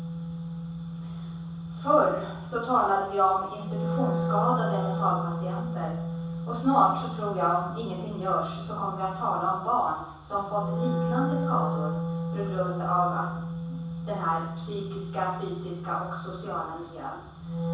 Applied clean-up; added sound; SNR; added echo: none; Wind instrument, woodwind instrument; 3 dB; reverberation time 0.7 s.